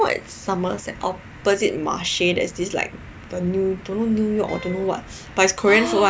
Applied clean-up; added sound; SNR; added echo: none; Wind instrument, woodwind instrument; 19 dB; none.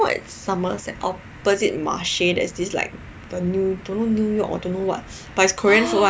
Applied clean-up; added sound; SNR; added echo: none; none; none; none.